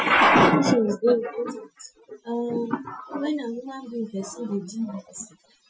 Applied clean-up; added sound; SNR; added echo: classical method Wiener filter.